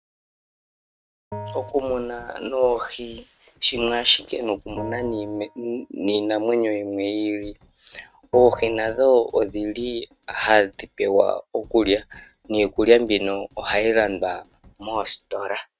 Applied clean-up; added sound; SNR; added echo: neural mask model RNNoise.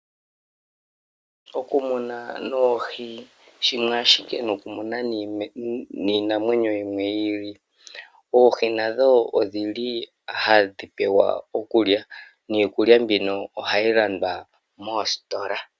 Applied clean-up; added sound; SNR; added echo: none; none; none; none.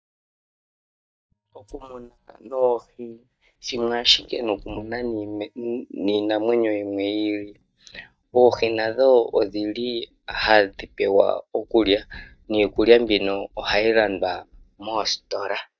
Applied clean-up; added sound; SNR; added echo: neural mask model DeepFilterNet 3.